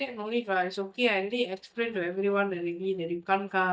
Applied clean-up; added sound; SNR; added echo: neural mask model DeepFilterNet 3.